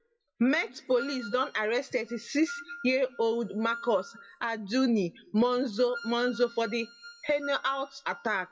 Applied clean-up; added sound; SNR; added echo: classical method WPE with log-MMSE.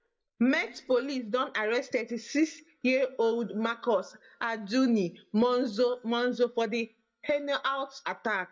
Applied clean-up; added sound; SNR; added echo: neural mask model DeepFilterNet 3.